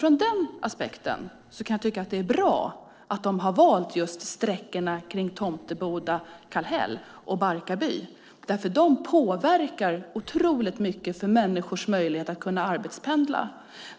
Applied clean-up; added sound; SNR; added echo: neural separator model SepFormer DNS4.